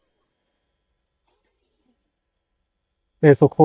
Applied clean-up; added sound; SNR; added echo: neural mask model DeepFilterNet 3.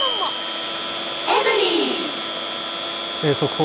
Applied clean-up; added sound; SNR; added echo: none; Domestic sounds, home sounds; 2 dB; none.